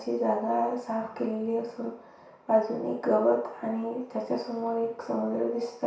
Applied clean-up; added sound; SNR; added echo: none; none; none; reverberation time 0.6 s.